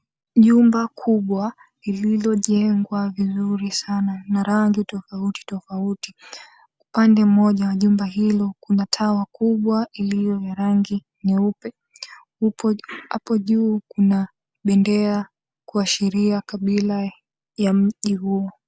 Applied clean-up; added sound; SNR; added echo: none; none; none; none.